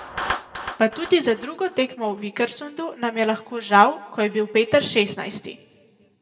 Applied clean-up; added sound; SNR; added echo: none; Clapping; 15 dB; reverberation time 0.8 s.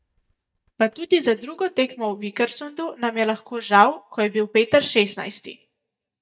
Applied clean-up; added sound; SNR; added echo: neural mask model DeepFilterNet 3.